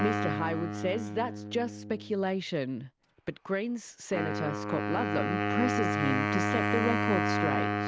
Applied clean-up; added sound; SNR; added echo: none; Wind instrument, woodwind instrument; -1 dB; none.